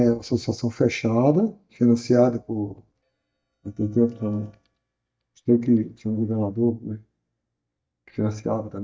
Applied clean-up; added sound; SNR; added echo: neural mask model DeepFilterNet 3.